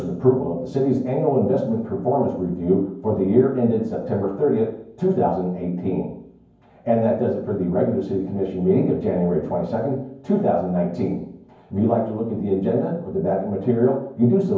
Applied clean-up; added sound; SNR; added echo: none; none; none; reverberation time 0.9 s.